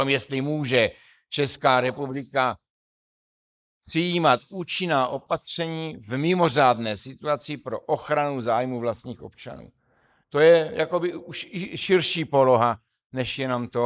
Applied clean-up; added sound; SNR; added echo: neural mask model Resemble Enhance denoiser.